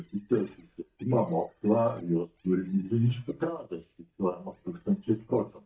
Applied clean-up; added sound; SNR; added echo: neural mask model DeepFilterNet 3.